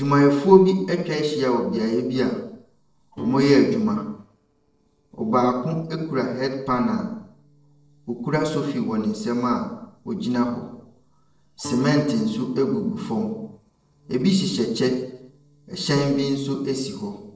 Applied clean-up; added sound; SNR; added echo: neural separator model SepFormer DNS4.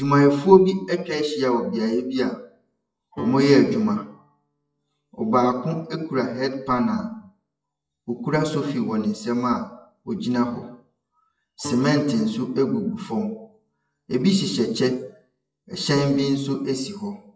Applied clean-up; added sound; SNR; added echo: classical method WPE with log-MMSE.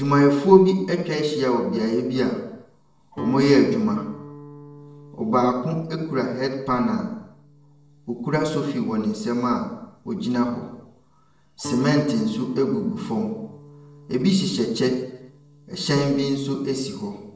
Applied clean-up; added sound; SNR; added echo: none; Guitar; 18 dB; reverberation time 0.7 s.